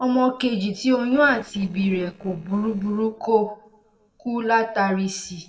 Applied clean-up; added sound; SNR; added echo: neural separator model SepFormer DNS4.